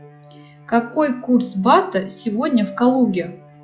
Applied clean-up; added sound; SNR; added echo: classical method log-MMSE.